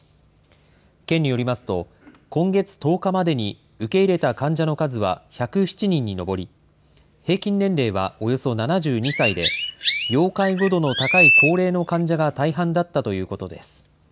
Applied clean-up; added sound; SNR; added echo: none; Chirp, tweet; 0 dB; none.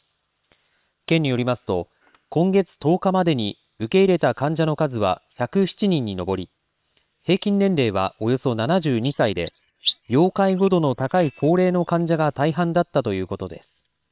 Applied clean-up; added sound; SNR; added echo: neural separator model SepFormer WHAM!.